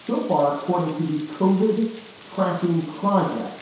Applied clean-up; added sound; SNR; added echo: none; Rain; 20 dB; reverberation time 0.7 s.